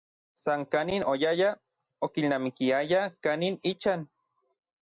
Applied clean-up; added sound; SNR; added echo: none; none; none; none.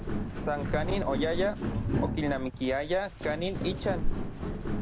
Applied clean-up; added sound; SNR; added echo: none; Walk, footsteps; -1 dB; none.